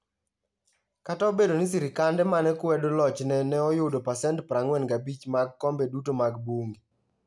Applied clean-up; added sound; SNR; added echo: none; none; none; none.